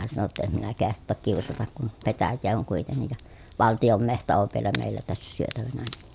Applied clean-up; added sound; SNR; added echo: none; Crackle + Drill; 18 dB; none.